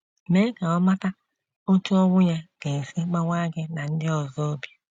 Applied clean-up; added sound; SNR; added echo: none; none; none; none.